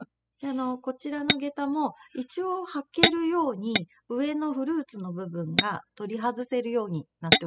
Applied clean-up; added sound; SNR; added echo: classical method spectral subtraction.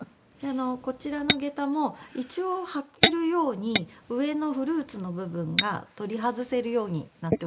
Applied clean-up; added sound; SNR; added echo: neural mask model Resemble Enhance denoiser.